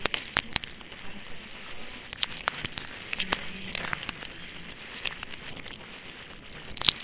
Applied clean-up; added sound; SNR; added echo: neural separator model SepFormer WHAMR!.